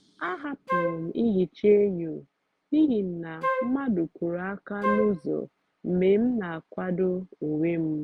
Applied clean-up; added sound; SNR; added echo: none; Wind instrument, woodwind instrument; 4 dB; none.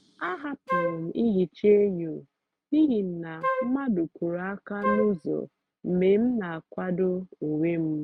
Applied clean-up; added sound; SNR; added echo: neural mask model RNNoise.